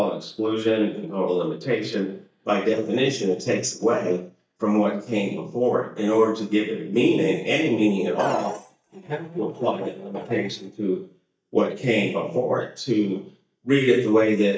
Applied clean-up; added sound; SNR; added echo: neural mask model DeepFilterNet 3.